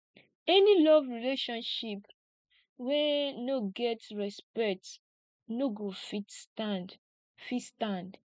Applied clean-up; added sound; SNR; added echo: neural mask model Resemble Enhance denoiser.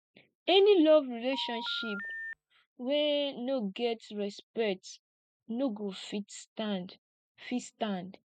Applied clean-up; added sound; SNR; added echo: neural mask model RNNoise.